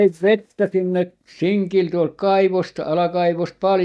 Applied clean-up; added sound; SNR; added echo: neural mask model DeepFilterNet 3.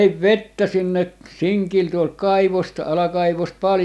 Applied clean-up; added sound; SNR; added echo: none; none; none; none.